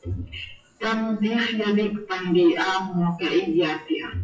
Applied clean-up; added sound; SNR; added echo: classical method WPE with log-MMSE.